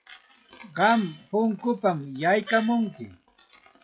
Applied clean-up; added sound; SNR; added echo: classical method log-MMSE.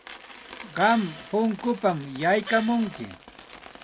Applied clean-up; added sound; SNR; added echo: none; Coin (dropping) + Gong; 16 dB; none.